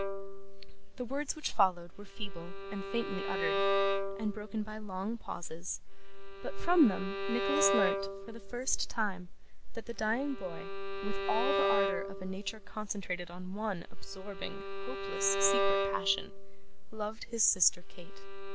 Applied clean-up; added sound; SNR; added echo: none; Bowed string instrument; 5 dB; none.